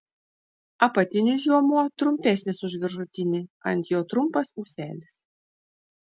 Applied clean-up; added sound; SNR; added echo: none; none; none; none.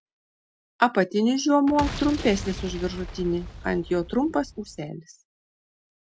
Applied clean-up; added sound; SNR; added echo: none; Boom; 11 dB; none.